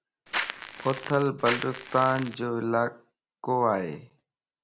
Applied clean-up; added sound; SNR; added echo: none; Crackle; 5 dB; none.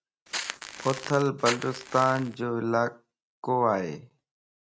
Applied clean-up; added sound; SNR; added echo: neural mask model RNNoise.